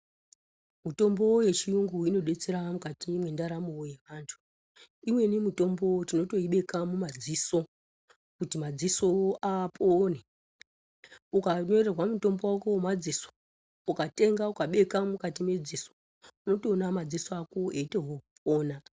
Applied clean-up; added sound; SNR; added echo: none; none; none; none.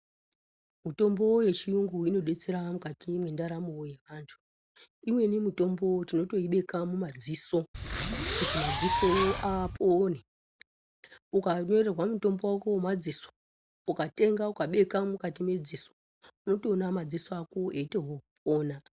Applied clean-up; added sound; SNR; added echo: none; Fireworks; -3 dB; none.